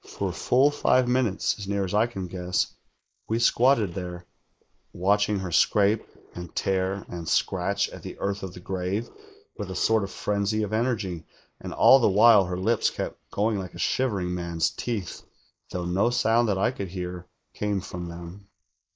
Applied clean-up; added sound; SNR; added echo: neural mask model Resemble Enhance denoiser.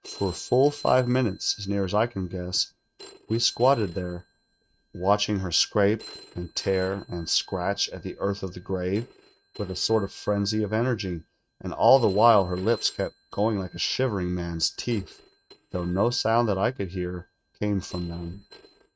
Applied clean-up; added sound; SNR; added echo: neural mask model RNNoise.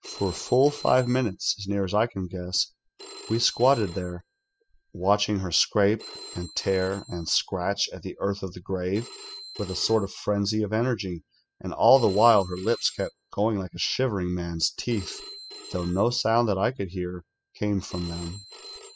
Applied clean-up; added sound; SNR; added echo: classical method spectral subtraction.